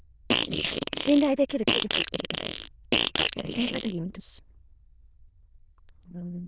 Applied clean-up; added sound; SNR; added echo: neural diffusion model UNIVERSE++.